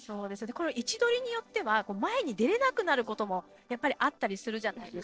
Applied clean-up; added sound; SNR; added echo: neural separator model SepFormer DNS4.